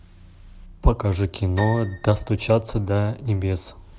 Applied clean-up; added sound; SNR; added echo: none; Piano; 18 dB; none.